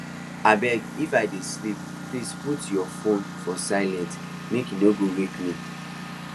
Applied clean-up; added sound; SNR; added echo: none; Engine; 9 dB; none.